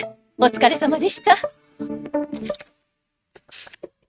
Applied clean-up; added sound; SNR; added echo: neural mask model RNNoise.